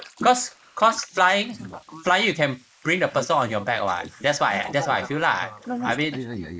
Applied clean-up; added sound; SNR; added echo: neural mask model Resemble Enhance denoiser.